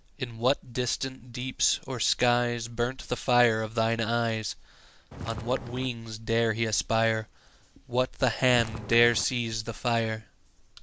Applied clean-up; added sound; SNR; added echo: none; Walk, footsteps; 11 dB; none.